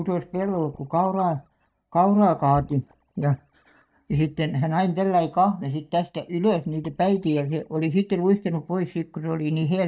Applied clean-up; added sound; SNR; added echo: neural mask model DeepFilterNet 3.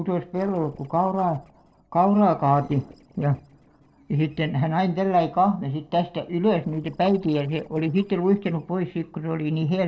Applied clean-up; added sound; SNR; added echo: neural separator model SepFormer DNS4.